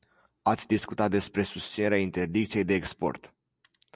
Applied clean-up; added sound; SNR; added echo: none; none; none; none.